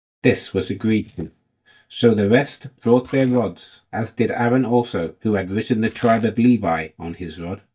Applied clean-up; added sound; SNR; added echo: neural mask model DeepFilterNet 3.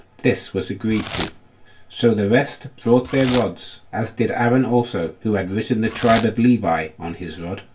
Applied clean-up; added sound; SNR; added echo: none; Packing tape, duct tape / Tearing; 14 dB; reverberation time 0.2 s.